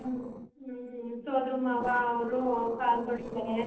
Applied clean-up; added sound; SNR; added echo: neural separator model SepFormer DNS4.